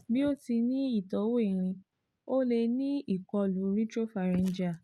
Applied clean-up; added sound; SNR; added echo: none; none; none; none.